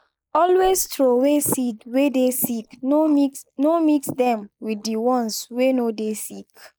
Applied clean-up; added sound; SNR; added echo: neural mask model Resemble Enhance denoiser.